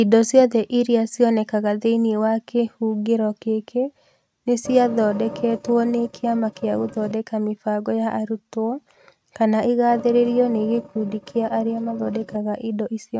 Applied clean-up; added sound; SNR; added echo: neural mask model RNNoise.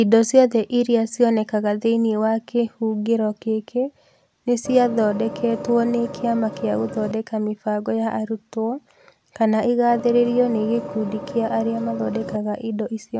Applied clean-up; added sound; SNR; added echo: none; Vehicle; 11 dB; none.